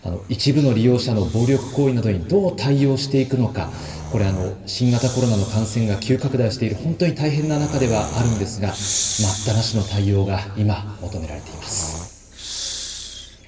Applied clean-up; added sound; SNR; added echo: none; Breathing; 12 dB; reverberation time 1.8 s.